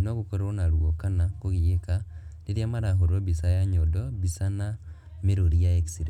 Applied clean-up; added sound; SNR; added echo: none; none; none; none.